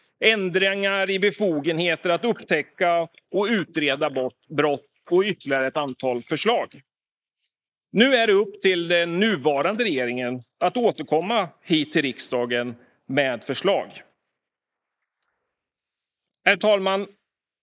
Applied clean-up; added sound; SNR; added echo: neural mask model Resemble Enhance denoiser.